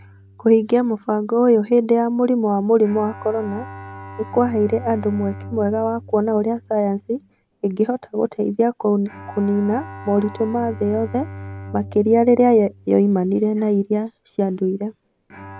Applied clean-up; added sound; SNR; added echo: none; Bowed string instrument; 18 dB; none.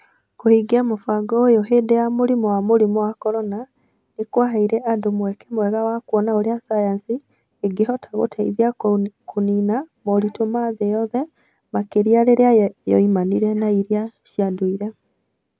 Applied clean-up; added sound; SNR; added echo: none; none; none; none.